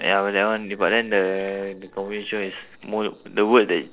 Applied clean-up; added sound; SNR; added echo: neural separator model SepFormer DNS4.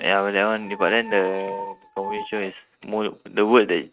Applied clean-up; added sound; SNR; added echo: neural mask model RNNoise.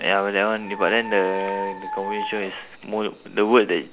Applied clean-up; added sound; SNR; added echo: none; Dog; 9 dB; none.